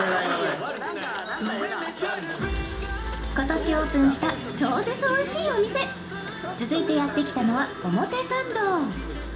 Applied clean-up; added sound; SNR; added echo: none; Domestic sounds, home sounds; 16 dB; reverberation time 0.4 s.